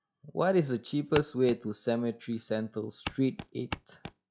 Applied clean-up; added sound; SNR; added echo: classical method log-MMSE.